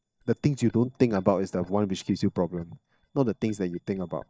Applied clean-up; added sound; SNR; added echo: neural mask model DeepFilterNet 3.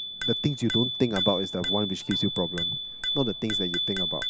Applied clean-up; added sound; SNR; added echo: none; Bicycle bell; 2 dB; none.